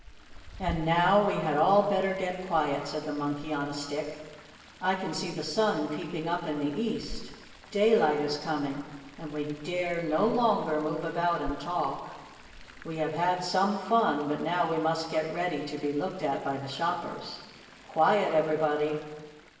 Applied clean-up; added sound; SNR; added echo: none; Chatter / Stream; 18 dB; reverberation time 1.2 s.